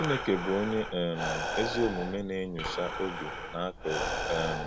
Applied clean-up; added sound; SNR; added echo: none; Breathing; 3 dB; none.